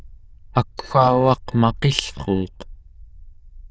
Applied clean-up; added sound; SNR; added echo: neural diffusion model UNIVERSE++.